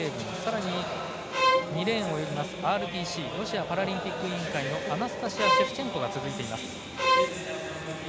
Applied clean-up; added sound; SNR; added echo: none; Bowed string instrument; -4 dB; none.